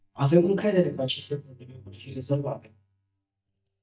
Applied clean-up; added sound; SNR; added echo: neural mask model DeepFilterNet 3.